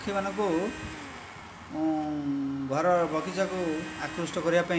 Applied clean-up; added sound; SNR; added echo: none; Domestic sounds, home sounds; 14 dB; reverberation time 1.5 s.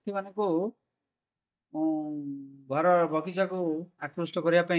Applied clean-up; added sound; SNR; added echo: neural mask model DeepFilterNet 3.